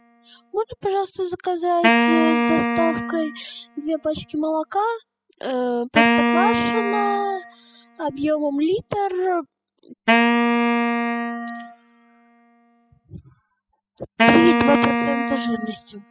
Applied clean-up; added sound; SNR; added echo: classical method spectral subtraction.